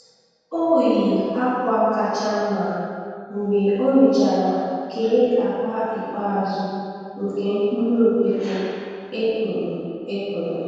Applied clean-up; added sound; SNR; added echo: none; none; none; reverberation time 2.1 s.